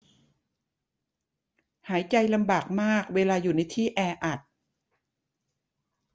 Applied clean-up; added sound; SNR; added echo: none; none; none; none.